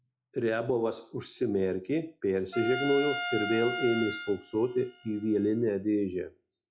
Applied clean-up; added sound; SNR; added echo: classical method log-MMSE.